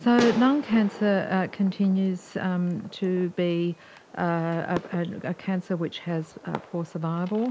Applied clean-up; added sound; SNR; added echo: none; Fireworks; 14 dB; none.